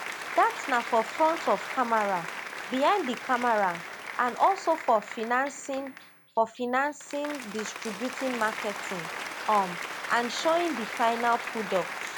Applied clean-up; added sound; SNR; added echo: none; Applause; 9 dB; none.